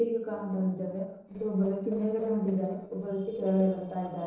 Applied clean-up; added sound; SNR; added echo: neural separator model SepFormer DNS4.